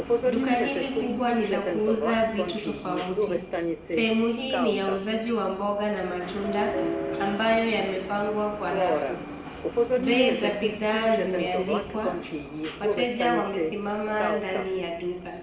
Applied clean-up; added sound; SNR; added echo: none; Subway, metro, underground; 2 dB; reverberation time 1.0 s.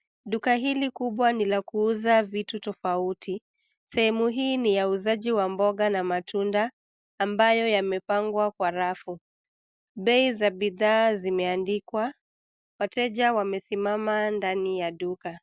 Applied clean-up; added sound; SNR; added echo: none; none; none; none.